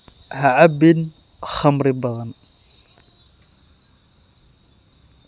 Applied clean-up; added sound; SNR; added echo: none; none; none; none.